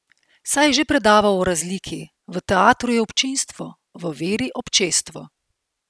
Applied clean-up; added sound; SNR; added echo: none; none; none; none.